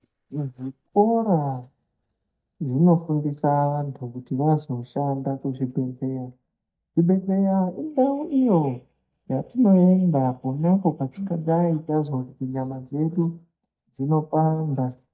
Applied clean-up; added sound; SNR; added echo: neural mask model DeepFilterNet 3.